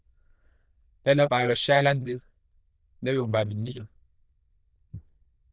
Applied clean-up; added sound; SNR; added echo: neural diffusion model UNIVERSE++.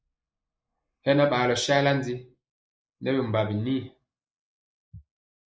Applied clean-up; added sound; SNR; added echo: neural mask model Resemble Enhance denoiser.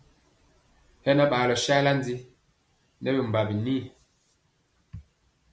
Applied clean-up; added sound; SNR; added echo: none; none; none; none.